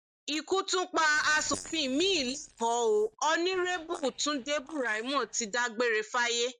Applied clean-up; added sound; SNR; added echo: neural mask model DeepFilterNet 3.